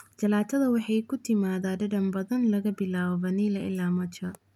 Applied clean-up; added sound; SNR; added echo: none; none; none; none.